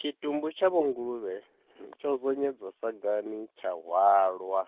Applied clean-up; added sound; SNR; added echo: neural mask model Resemble Enhance denoiser.